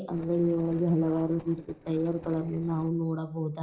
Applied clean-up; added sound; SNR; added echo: neural separator model SepFormer DNS4.